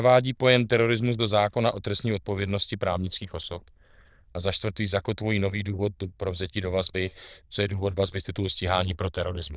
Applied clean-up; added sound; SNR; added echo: neural diffusion model UNIVERSE++.